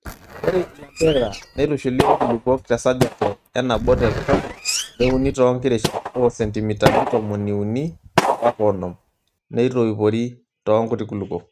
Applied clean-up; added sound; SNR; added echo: neural mask model RNNoise.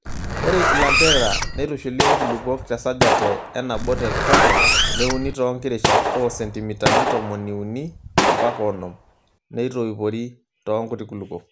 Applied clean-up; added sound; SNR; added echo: none; Gunshot, gunfire + Zipper (clothing); -4 dB; none.